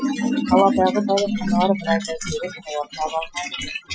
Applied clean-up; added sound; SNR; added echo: classical method Wiener filter.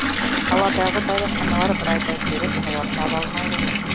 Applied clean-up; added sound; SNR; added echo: none; Bathtub (filling or washing) / Water tap, faucet; -4 dB; none.